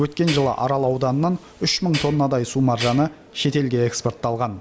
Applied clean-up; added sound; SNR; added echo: none; Tools; 10 dB; none.